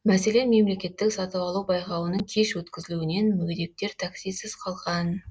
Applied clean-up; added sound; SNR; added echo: none; none; none; none.